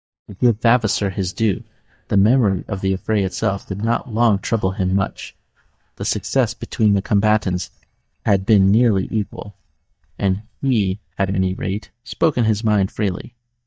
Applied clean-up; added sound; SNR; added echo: neural mask model DeepFilterNet 3.